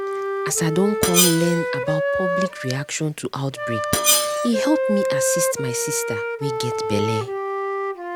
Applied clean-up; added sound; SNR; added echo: none; Wind instrument, woodwind instrument + Screech; -2 dB; none.